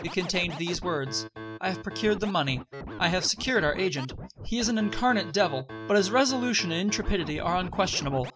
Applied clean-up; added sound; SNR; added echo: none; Scratching (performance technique); 12 dB; none.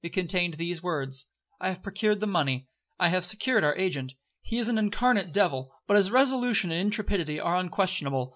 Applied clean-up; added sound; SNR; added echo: none; none; none; none.